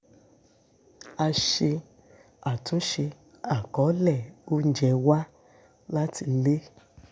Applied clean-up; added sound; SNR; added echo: none; none; none; none.